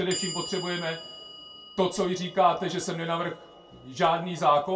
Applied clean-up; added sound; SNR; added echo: none; Clock; 14 dB; reverberation time 0.2 s.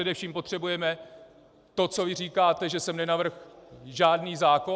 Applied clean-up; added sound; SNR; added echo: none; none; none; none.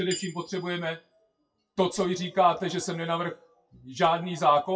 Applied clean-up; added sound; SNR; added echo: classical method WPE with log-MMSE.